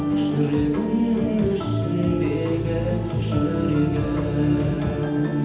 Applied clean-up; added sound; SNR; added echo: none; none; none; reverberation time 0.8 s.